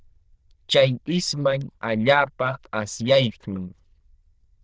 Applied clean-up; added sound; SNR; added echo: neural diffusion model UNIVERSE++.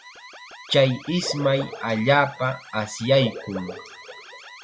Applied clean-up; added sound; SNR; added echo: classical method log-MMSE.